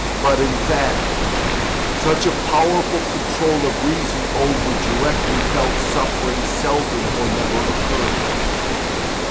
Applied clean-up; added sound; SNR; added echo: none; Water + Waves, surf; -3 dB; none.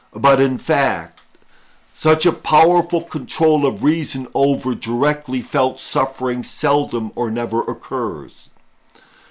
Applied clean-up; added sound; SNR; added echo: none; none; none; none.